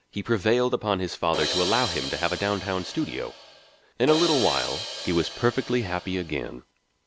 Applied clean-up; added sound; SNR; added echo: none; Crash cymbal; 7 dB; none.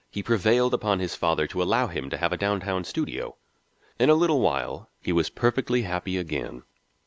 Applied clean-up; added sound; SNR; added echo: none; none; none; none.